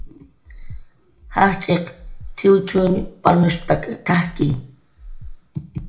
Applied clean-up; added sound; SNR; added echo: none; Breathing; 15 dB; reverberation time 0.4 s.